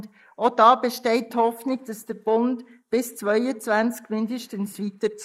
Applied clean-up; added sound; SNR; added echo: neural mask model Resemble Enhance denoiser.